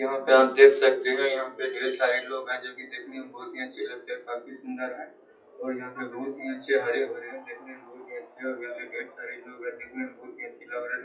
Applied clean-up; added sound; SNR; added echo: classical method WPE with log-MMSE.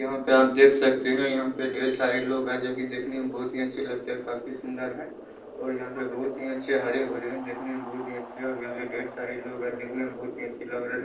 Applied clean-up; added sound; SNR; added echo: neural separator model SepFormer DNS4.